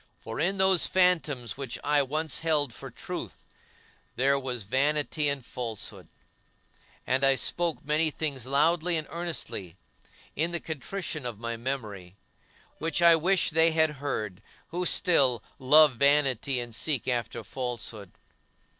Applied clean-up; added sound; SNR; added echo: neural separator model SepFormer DNS4.